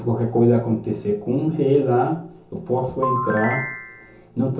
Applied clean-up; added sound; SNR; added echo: none; Ringtone / Chime; 6 dB; reverberation time 0.6 s.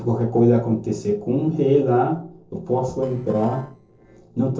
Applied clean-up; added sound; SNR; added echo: neural separator model SepFormer DNS4.